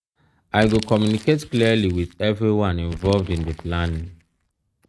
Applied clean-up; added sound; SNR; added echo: neural mask model RNNoise.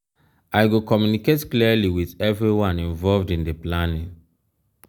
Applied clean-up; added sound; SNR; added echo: none; none; none; none.